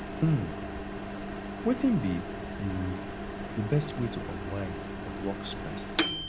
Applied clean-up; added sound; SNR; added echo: none; Microwave oven; 3 dB; none.